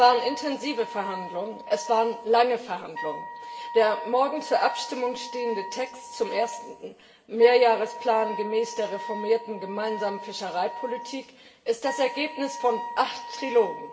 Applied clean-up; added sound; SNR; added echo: none; Wind instrument, woodwind instrument; 11 dB; reverberation time 1.0 s.